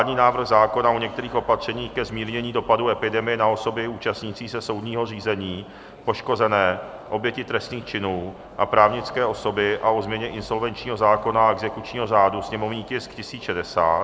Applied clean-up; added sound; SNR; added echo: none; none; none; none.